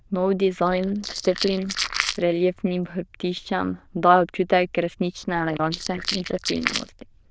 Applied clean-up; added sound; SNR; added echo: neural diffusion model UNIVERSE++.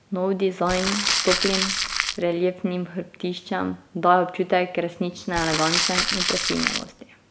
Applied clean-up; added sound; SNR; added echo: none; Crumpling, crinkling; 0 dB; none.